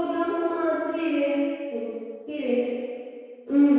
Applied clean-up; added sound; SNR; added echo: none; none; none; reverberation time 1.9 s.